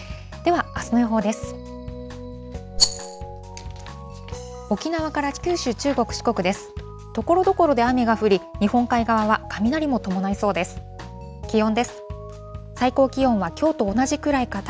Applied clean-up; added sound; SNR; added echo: none; Rattle; 1 dB; none.